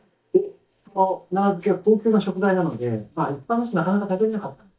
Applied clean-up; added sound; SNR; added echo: neural mask model DeepFilterNet 3.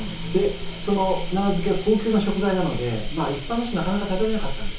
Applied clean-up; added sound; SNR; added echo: none; Cricket; 5 dB; reverberation time 0.6 s.